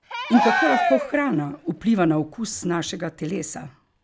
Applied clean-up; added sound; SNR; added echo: none; Cheering; 2 dB; none.